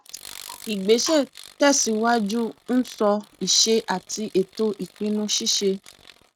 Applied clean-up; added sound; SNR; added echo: neural mask model RNNoise.